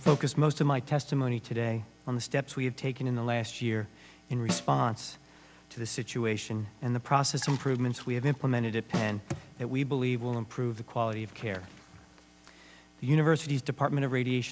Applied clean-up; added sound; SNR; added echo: none; Snare drum; 12 dB; none.